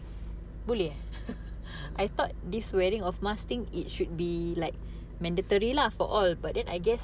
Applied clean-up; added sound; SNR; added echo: none; none; none; none.